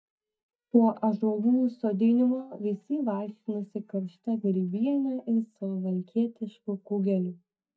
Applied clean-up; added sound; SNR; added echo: neural mask model DeepFilterNet 3.